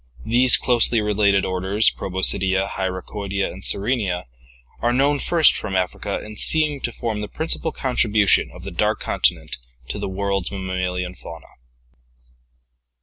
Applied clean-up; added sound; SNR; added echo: none; none; none; none.